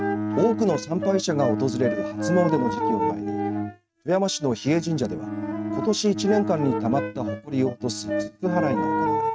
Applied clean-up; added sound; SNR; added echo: neural mask model RNNoise.